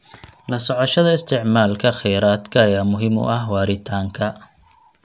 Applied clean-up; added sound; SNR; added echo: none; none; none; none.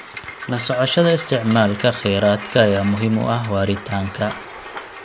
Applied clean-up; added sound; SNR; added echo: none; Train + Clock; 14 dB; none.